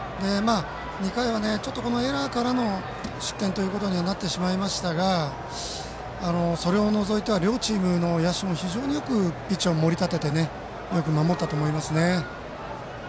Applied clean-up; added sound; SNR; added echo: none; none; none; none.